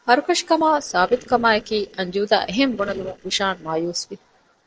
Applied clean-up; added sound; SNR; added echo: neural separator model SepFormer DNS4.